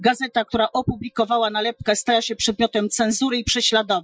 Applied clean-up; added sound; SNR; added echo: classical method Wiener filter.